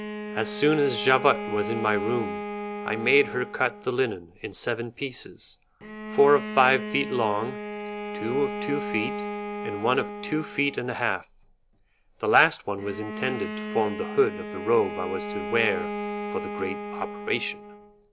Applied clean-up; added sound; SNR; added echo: none; Bowed string instrument; 8 dB; none.